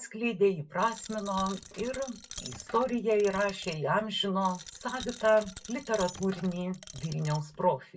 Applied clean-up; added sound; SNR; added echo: none; Coin (dropping); 16 dB; reverberation time 0.2 s.